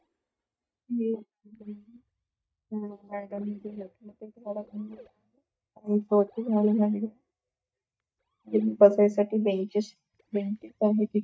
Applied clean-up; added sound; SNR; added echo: neural mask model DeepFilterNet 3.